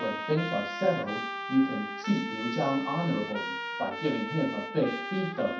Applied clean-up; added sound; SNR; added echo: none; Trumpet; 6 dB; reverberation time 0.6 s.